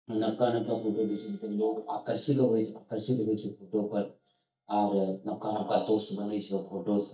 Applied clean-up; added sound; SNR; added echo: neural mask model DeepFilterNet 3.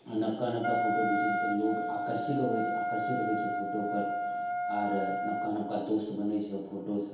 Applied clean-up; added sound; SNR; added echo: none; Wind instrument, woodwind instrument; 0 dB; reverberation time 2.2 s.